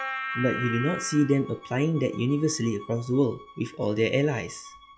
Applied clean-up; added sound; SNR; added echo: classical method log-MMSE.